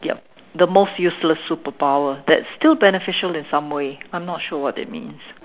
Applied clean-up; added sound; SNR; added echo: none; none; none; none.